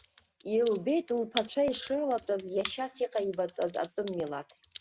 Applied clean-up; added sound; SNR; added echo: none; Computer keyboard; 7 dB; none.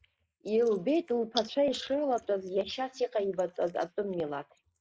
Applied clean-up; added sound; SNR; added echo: neural mask model Resemble Enhance denoiser.